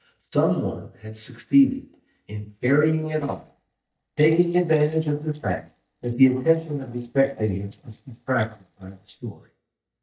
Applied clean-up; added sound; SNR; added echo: neural mask model DeepFilterNet 3.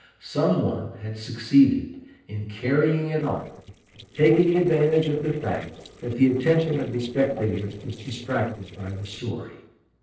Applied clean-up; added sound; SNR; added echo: neural separator model SepFormer DNS4.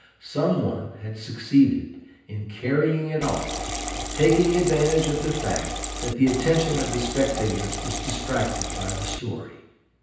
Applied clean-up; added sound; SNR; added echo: none; Liquid; 5 dB; reverberation time 0.9 s.